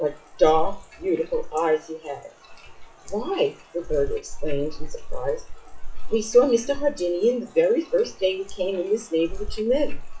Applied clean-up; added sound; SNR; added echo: classical method WPE with log-MMSE.